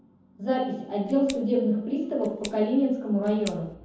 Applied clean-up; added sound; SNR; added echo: none; Scissors; 18 dB; reverberation time 0.9 s.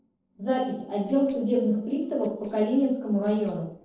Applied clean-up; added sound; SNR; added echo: neural separator model SepFormer DNS4.